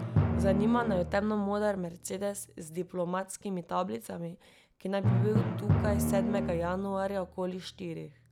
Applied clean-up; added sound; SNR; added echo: none; Drum; 0 dB; none.